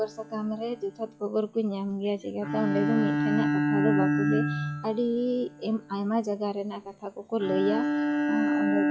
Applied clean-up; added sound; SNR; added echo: classical method log-MMSE.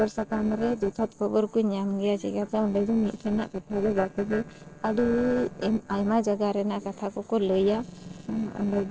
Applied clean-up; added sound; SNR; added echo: neural separator model SepFormer DNS4.